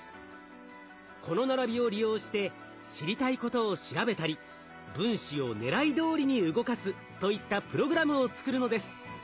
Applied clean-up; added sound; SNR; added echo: none; none; none; none.